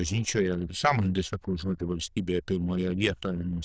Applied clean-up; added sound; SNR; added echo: neural diffusion model UNIVERSE++.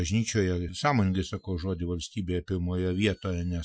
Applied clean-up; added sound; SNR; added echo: classical method Wiener filter.